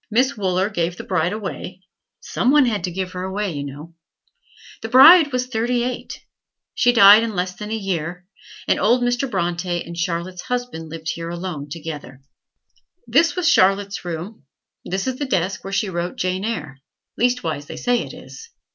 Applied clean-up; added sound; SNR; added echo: none; none; none; none.